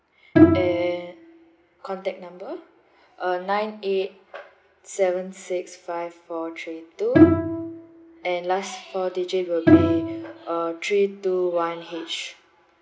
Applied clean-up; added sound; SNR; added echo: none; Bowed string instrument; -5 dB; none.